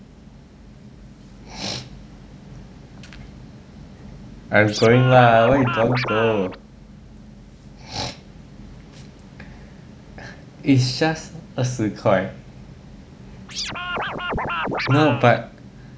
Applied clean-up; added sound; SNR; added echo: none; Scratching (performance technique); 3 dB; none.